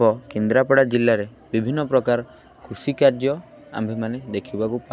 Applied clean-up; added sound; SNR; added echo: none; none; none; none.